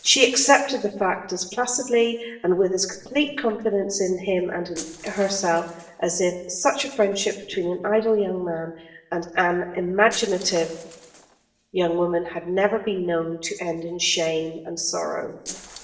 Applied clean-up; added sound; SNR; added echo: neural separator model SepFormer DNS4.